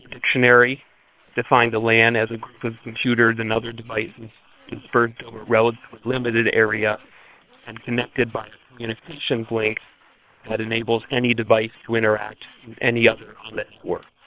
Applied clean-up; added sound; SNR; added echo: neural separator model SepFormer WHAM!.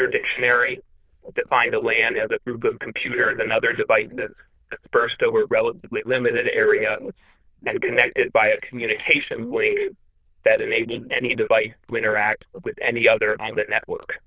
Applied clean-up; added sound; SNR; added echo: neural diffusion model UNIVERSE++.